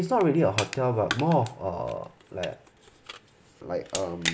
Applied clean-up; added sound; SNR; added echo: none; Crushing; 10 dB; none.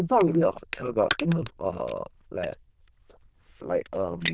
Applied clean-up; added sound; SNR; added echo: neural diffusion model UNIVERSE++.